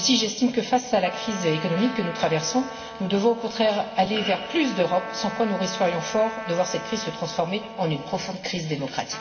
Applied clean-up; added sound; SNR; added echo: none; Trumpet; 13 dB; reverberation time 0.7 s.